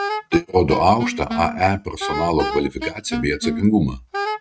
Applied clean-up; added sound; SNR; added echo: neural mask model RNNoise.